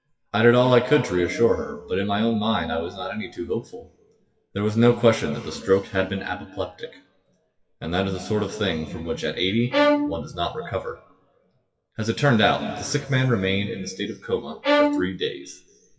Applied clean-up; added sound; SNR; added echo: classical method WPE with log-MMSE.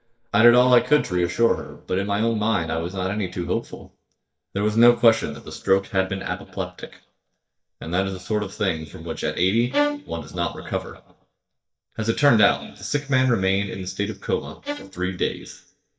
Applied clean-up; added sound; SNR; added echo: neural mask model DeepFilterNet 3.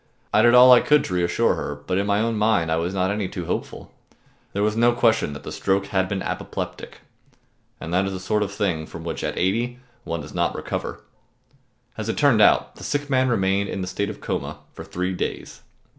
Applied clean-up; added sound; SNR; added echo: none; none; none; none.